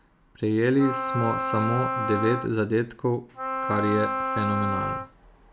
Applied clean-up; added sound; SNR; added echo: none; Wind instrument, woodwind instrument; 3 dB; none.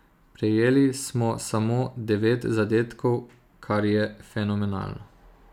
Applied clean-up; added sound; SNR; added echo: none; none; none; none.